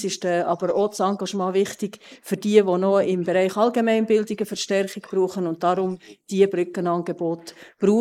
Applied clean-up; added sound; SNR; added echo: neural mask model Resemble Enhance denoiser.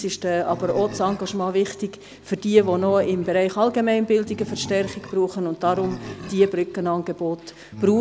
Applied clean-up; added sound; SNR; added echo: none; Animal; 16 dB; none.